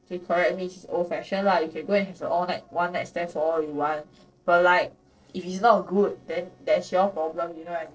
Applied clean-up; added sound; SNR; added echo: neural separator model SepFormer DNS4.